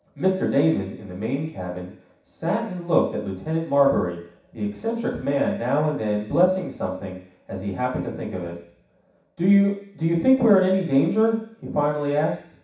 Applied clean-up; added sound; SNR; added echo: none; none; none; reverberation time 0.7 s.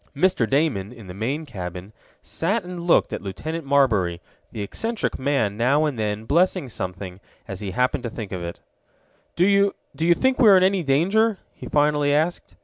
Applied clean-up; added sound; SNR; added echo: none; none; none; none.